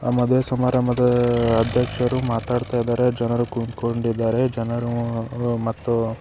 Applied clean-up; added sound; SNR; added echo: none; Accelerating, revving, vroom; 16 dB; none.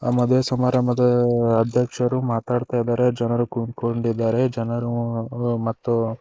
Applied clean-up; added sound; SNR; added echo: neural mask model Resemble Enhance denoiser.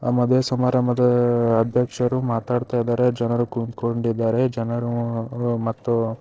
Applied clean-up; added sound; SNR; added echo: neural separator model SepFormer DNS4.